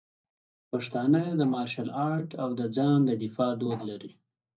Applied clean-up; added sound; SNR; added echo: neural mask model DeepFilterNet 3.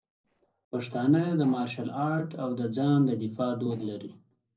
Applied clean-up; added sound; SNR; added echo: neural separator model SepFormer DNS4.